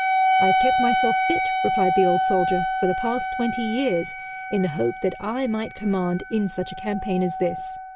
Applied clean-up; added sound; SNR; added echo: none; Wind instrument, woodwind instrument; -1 dB; none.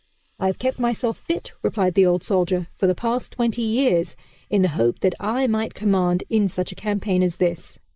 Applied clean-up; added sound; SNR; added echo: neural mask model Resemble Enhance denoiser.